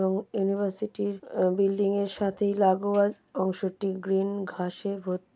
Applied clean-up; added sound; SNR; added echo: none; none; none; none.